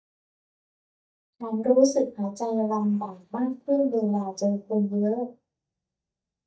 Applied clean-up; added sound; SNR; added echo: neural mask model DeepFilterNet 3.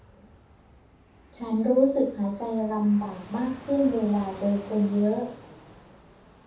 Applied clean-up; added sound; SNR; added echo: none; Fixed-wing aircraft, airplane; 20 dB; reverberation time 0.7 s.